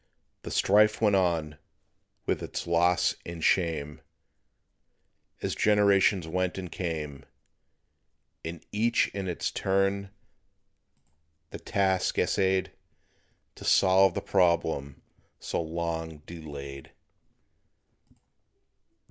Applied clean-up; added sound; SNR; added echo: none; none; none; none.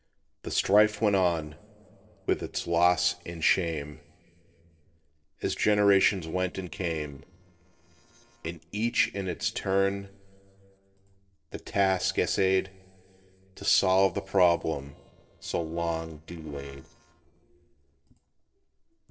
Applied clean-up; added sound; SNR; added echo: neural separator model SepFormer DNS4.